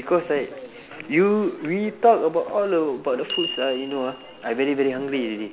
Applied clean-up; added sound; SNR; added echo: none; Door / Bell; 15 dB; none.